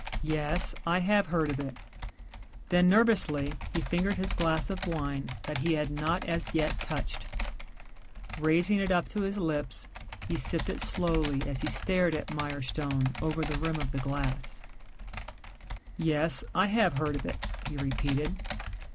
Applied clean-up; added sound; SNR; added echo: none; Computer keyboard; 5 dB; none.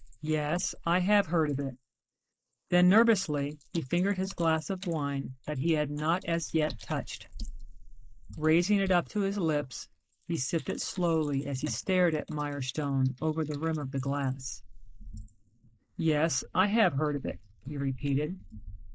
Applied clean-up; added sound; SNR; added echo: neural mask model Resemble Enhance denoiser.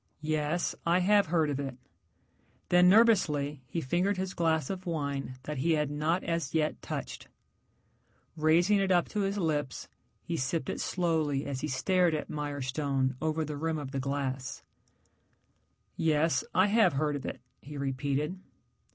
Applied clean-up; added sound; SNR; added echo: none; none; none; none.